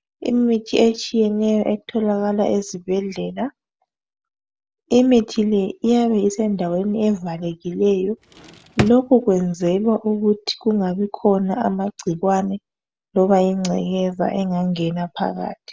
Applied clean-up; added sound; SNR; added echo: none; Drawer open or close; 7 dB; none.